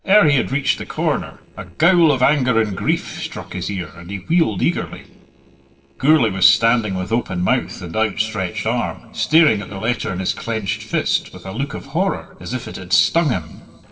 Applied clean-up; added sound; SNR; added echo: neural separator model SepFormer DNS4.